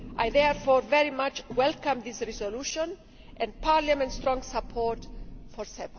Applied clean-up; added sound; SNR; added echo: none; Thunder; 14 dB; none.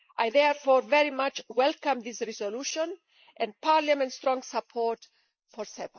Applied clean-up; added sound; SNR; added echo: neural mask model Resemble Enhance denoiser.